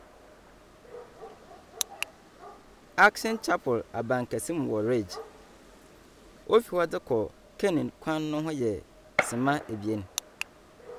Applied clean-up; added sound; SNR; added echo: none; Gunshot, gunfire; 13 dB; none.